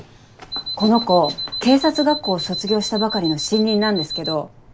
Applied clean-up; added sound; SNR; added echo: none; Alarm; 8 dB; none.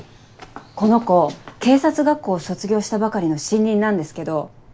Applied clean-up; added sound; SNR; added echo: none; none; none; none.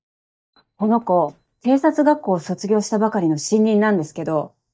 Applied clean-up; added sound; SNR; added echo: neural mask model DeepFilterNet 3.